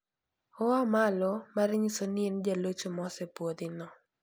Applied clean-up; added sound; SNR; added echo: none; none; none; none.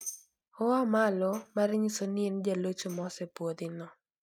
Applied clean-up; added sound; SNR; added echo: neural mask model RNNoise.